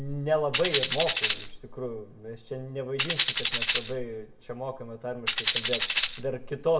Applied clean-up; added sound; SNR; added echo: none; Tambourine; -1 dB; reverberation time 0.4 s.